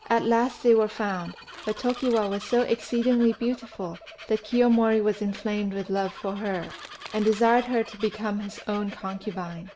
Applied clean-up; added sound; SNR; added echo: none; Bird vocalization, bird call, bird song + Crushing / Wood; 19 dB; none.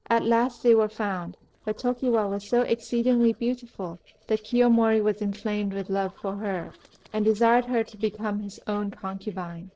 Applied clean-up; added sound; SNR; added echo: neural separator model SepFormer DNS4.